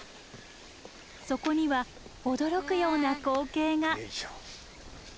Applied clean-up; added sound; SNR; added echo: none; none; none; none.